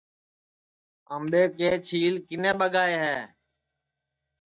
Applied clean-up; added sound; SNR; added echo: neural mask model DeepFilterNet 3.